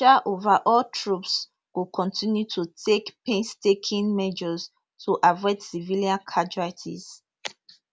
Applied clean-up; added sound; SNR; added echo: none; none; none; none.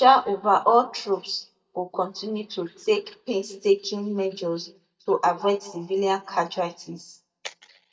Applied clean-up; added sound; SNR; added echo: neural mask model DeepFilterNet 3.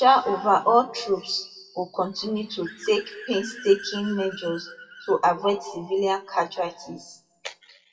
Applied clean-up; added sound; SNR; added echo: classical method WPE with log-MMSE.